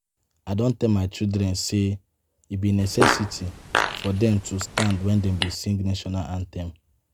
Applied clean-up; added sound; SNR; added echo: none; Fart; 2 dB; none.